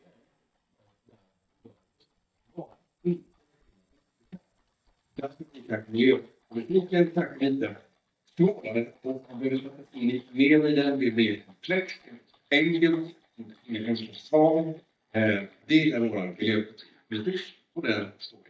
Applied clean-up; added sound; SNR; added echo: neural mask model DeepFilterNet 3.